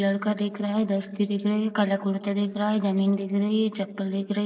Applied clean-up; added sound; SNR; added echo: neural separator model SepFormer DNS4.